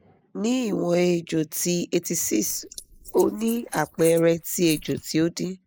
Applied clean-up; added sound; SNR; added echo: neural mask model Resemble Enhance denoiser.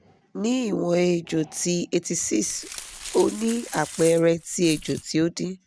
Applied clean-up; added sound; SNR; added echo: none; Glass; 12 dB; none.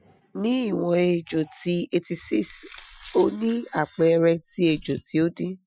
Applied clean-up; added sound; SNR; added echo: classical method Wiener filter.